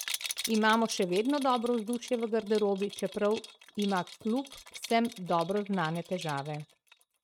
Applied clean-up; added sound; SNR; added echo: neural mask model RNNoise.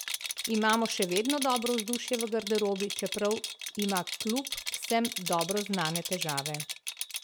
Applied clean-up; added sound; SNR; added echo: none; Rattle; 5 dB; none.